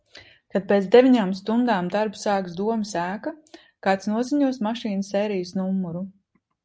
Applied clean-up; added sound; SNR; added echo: none; none; none; none.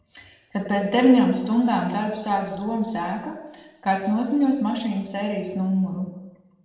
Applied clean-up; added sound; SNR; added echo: none; none; none; reverberation time 1.0 s.